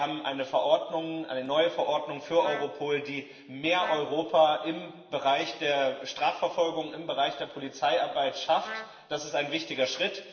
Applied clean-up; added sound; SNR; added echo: none; Trumpet; 15 dB; reverberation time 1.1 s.